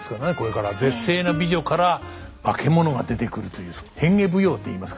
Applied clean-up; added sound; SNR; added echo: none; Plucked string instrument; 15 dB; none.